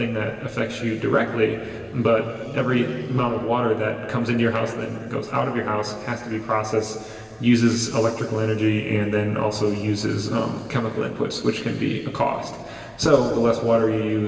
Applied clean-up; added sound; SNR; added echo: none; Livestock, farm animals, working animals; 17 dB; reverberation time 2.6 s.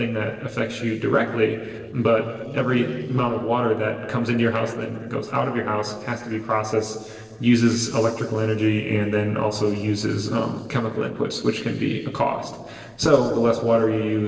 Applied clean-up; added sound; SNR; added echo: neural separator model SepFormer DNS4.